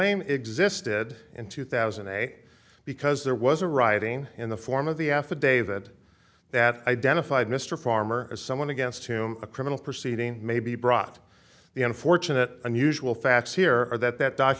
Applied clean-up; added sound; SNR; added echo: none; none; none; none.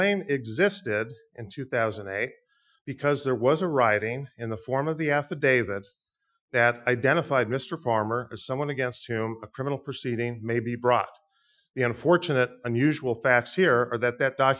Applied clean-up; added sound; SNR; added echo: classical method Wiener filter.